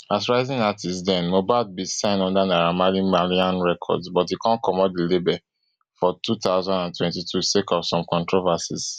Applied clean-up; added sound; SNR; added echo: none; none; none; none.